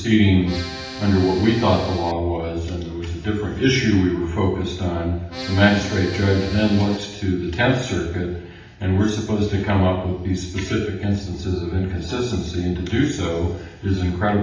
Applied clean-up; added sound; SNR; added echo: none; Accordion; 12 dB; reverberation time 0.8 s.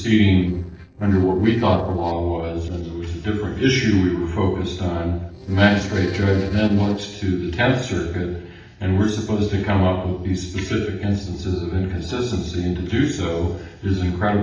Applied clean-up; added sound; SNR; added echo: neural separator model SepFormer DNS4.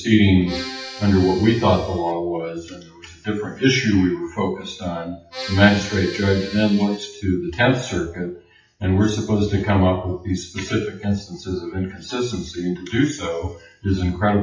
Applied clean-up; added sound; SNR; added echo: classical method WPE with log-MMSE.